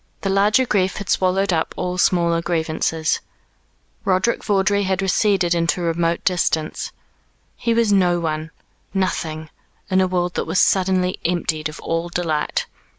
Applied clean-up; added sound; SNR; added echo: none; none; none; none.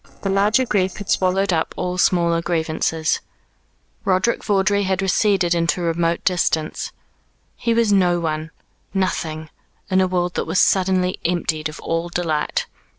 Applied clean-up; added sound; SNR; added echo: neural separator model SepFormer DNS4.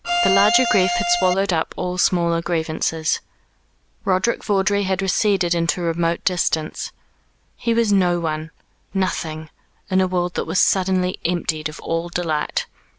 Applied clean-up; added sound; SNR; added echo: none; Bowed string instrument; -1 dB; none.